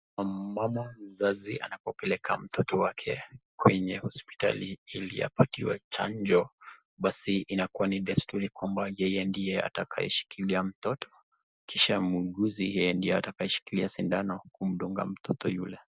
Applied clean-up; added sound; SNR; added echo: none; none; none; none.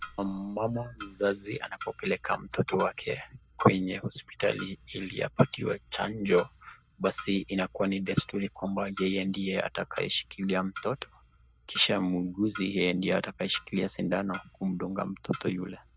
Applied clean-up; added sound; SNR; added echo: none; Clock; 18 dB; none.